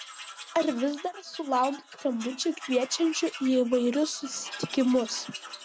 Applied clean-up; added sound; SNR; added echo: none; Tools; 15 dB; none.